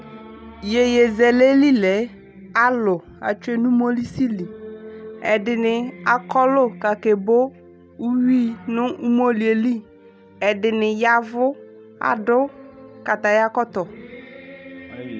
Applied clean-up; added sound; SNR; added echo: none; none; none; none.